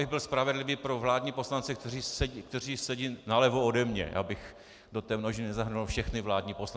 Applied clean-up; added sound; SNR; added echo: none; none; none; none.